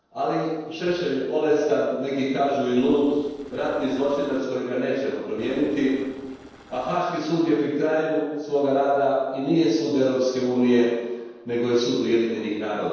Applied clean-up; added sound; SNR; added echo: neural separator model SepFormer DNS4.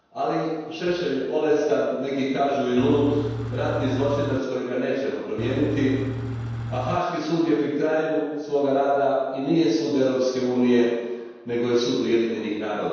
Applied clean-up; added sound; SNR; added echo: none; Engine / Truck; 6 dB; reverberation time 1.2 s.